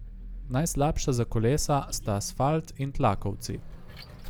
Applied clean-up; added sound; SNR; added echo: none; Vehicle; 13 dB; none.